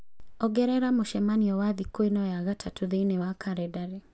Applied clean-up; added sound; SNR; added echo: none; none; none; none.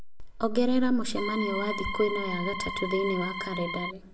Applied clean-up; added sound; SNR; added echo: none; Organ; 6 dB; reverberation time 0.7 s.